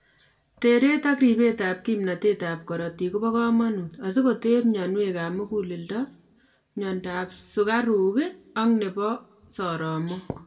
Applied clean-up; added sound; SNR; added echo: none; none; none; reverberation time 0.5 s.